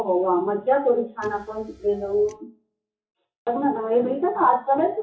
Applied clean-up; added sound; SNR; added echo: classical method WPE with log-MMSE.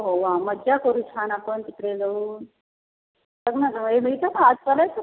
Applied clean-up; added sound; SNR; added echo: none; none; none; none.